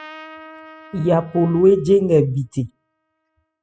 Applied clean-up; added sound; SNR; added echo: classical method spectral subtraction.